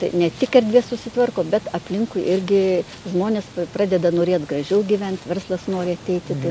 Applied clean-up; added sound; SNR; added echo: none; none; none; none.